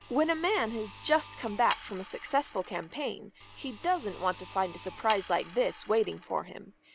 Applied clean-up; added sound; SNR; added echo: none; Sawing; 13 dB; none.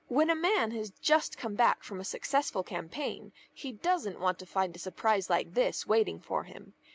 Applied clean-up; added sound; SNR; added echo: none; none; none; none.